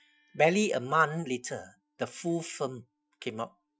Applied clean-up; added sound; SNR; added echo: classical method Wiener filter.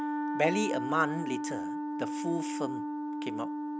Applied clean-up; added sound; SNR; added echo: none; Wind instrument, woodwind instrument; 0 dB; none.